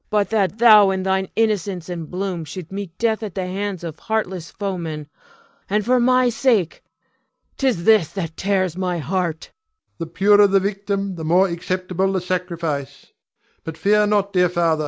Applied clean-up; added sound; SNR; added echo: none; none; none; none.